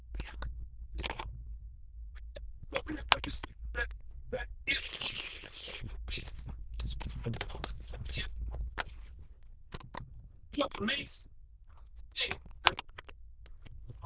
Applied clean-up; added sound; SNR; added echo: neural diffusion model UNIVERSE++.